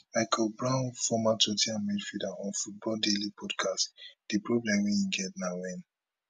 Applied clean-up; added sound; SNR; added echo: none; none; none; none.